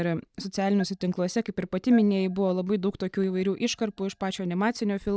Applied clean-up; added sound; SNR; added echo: neural mask model DeepFilterNet 3.